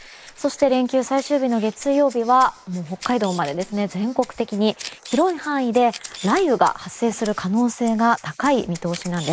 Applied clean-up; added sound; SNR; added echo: neural mask model Resemble Enhance denoiser.